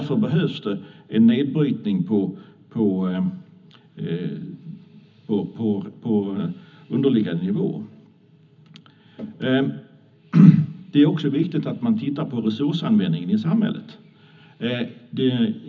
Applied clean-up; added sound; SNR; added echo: none; none; none; reverberation time 0.4 s.